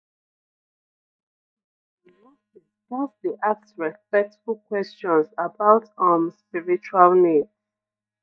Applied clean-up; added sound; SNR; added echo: neural mask model DeepFilterNet 3.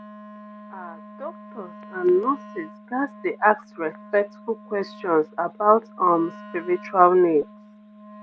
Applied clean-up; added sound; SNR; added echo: none; Wind instrument, woodwind instrument; 19 dB; none.